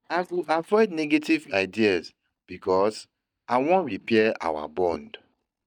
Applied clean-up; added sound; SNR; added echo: neural mask model DeepFilterNet 3.